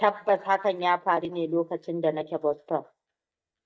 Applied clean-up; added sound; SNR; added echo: neural mask model DeepFilterNet 3.